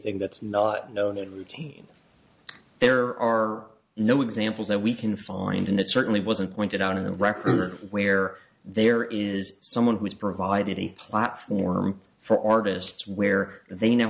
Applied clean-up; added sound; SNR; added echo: none; none; none; none.